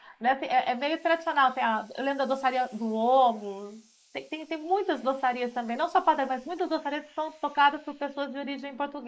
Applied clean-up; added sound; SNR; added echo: neural mask model Resemble Enhance denoiser.